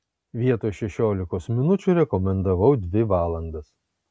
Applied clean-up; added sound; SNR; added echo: none; none; none; none.